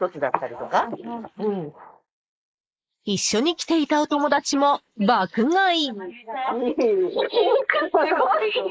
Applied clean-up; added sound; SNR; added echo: neural mask model Resemble Enhance denoiser.